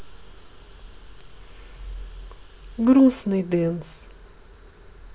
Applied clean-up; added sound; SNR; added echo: none; none; none; none.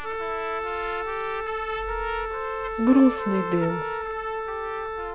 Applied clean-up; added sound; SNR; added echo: none; Trumpet + Wind instrument, woodwind instrument; 2 dB; none.